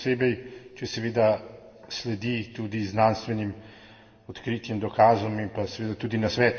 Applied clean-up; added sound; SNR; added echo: none; none; none; reverberation time 1.8 s.